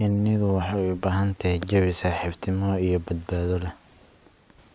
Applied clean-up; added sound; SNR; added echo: none; none; none; none.